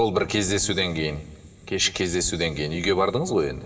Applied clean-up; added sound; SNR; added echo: none; none; none; reverberation time 2.2 s.